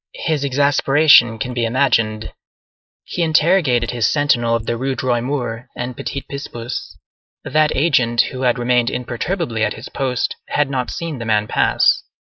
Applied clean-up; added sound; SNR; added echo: neural mask model Resemble Enhance denoiser.